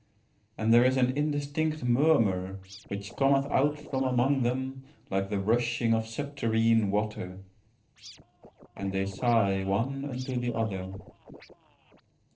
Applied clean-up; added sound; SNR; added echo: neural separator model SepFormer DNS4.